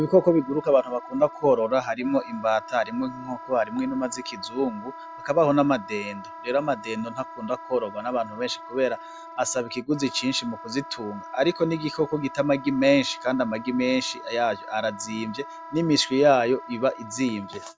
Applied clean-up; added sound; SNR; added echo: none; Wind instrument, woodwind instrument; 15 dB; none.